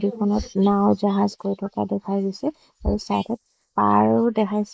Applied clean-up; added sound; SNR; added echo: neural mask model Resemble Enhance denoiser.